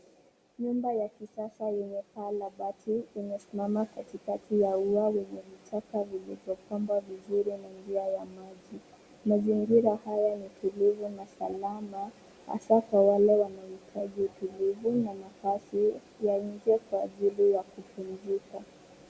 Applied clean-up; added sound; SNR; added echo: none; none; none; none.